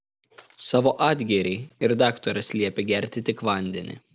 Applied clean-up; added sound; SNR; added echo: none; Shatter; 19 dB; none.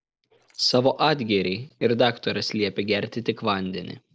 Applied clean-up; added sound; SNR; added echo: neural separator model SepFormer DNS4.